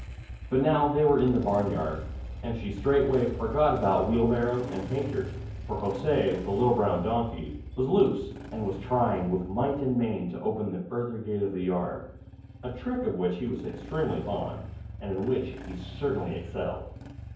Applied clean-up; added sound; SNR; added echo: none; Engine starting / Motorcycle; 11 dB; reverberation time 0.9 s.